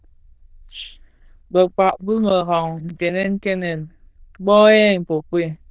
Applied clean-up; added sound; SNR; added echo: neural diffusion model UNIVERSE++.